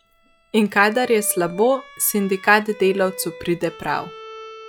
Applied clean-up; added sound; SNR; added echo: classical method log-MMSE.